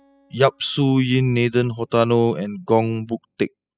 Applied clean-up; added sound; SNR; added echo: classical method spectral subtraction.